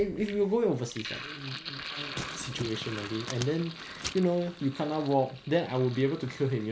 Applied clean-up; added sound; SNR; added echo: none; Sink (filling or washing) + Crumpling, crinkling; 11 dB; none.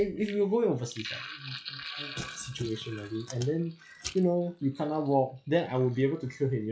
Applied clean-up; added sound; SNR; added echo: classical method log-MMSE.